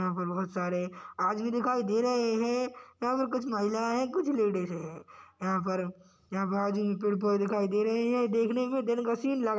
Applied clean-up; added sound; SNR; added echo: none; none; none; none.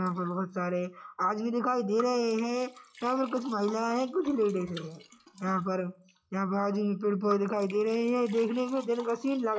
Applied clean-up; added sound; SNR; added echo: classical method log-MMSE.